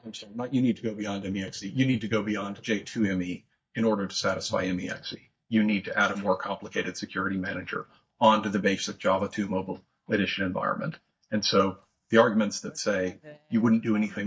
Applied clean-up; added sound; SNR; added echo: neural mask model DeepFilterNet 3.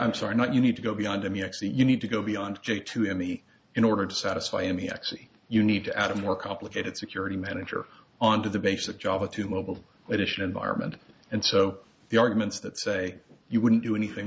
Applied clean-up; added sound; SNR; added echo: none; none; none; none.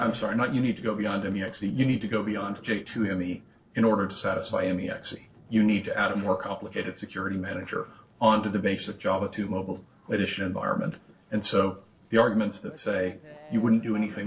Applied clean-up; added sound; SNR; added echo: neural separator model SepFormer DNS4.